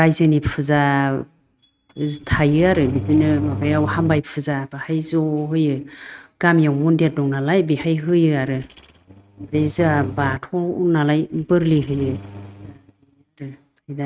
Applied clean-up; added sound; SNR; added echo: neural mask model RNNoise.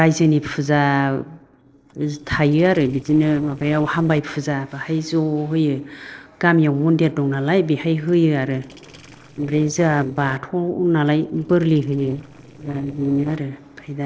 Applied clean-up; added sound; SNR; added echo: neural separator model SepFormer DNS4.